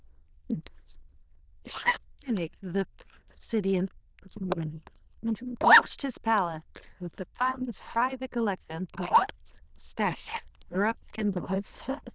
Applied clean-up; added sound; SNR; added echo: neural diffusion model UNIVERSE++.